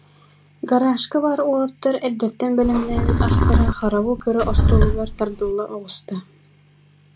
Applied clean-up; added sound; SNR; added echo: none; Livestock, farm animals, working animals; -4 dB; none.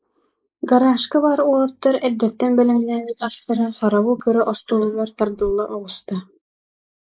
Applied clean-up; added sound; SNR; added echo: neural mask model Resemble Enhance denoiser.